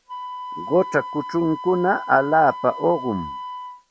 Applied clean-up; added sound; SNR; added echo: none; Wind instrument, woodwind instrument; 11 dB; none.